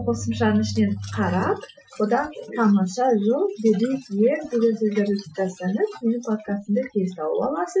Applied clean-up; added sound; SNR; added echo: classical method Wiener filter.